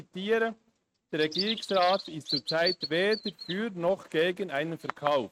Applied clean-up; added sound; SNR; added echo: neural mask model RNNoise.